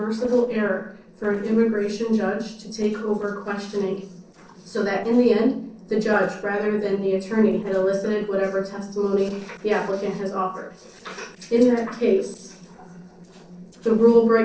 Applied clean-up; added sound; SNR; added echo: neural separator model SepFormer DNS4.